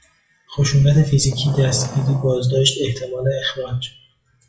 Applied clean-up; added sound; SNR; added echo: classical method WPE with log-MMSE.